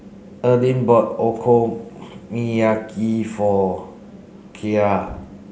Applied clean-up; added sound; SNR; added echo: none; none; none; reverberation time 0.6 s.